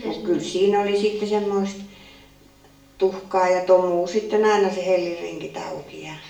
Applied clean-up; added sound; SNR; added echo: none; none; none; reverberation time 0.6 s.